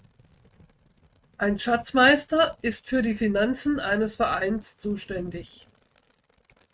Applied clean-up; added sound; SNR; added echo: neural mask model RNNoise.